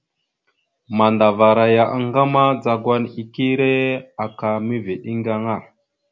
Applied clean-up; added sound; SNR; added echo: none; none; none; none.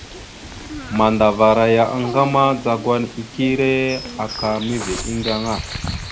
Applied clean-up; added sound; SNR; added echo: none; Bird vocalization, bird call, bird song; 12 dB; none.